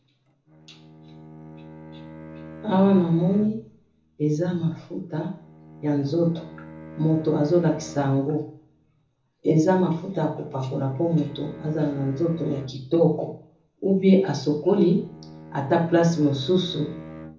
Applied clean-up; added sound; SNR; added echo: none; Bowed string instrument; 19 dB; reverberation time 0.6 s.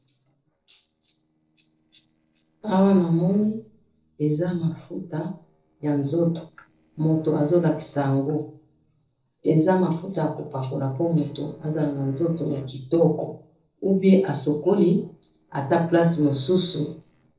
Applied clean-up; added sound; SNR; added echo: neural separator model SepFormer DNS4.